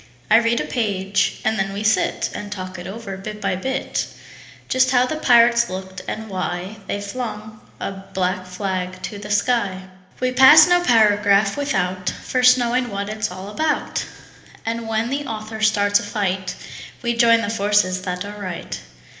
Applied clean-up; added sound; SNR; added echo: none; none; none; reverberation time 0.8 s.